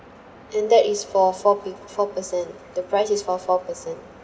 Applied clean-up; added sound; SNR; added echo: none; none; none; none.